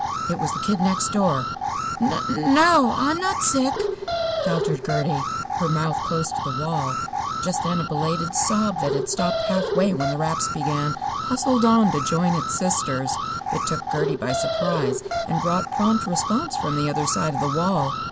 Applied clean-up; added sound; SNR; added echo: none; Alarm; 2 dB; none.